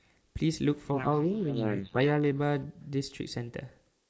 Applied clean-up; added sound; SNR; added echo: neural mask model Resemble Enhance denoiser.